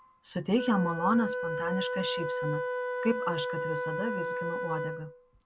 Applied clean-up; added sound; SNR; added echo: none; Wind instrument, woodwind instrument; 2 dB; none.